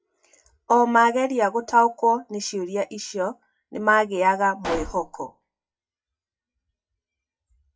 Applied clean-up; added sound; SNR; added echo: classical method WPE with log-MMSE.